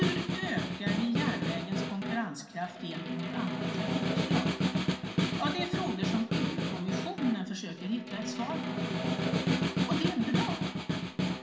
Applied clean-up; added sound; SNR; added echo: none; Snare drum; -4 dB; reverberation time 0.9 s.